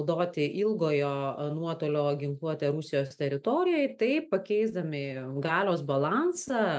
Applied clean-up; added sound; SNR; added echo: none; none; none; none.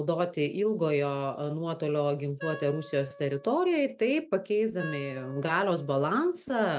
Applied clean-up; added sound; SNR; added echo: none; Wind instrument, woodwind instrument; 18 dB; none.